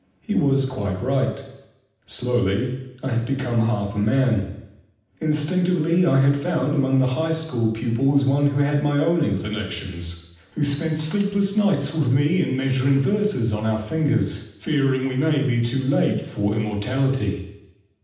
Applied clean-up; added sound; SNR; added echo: none; none; none; reverberation time 0.9 s.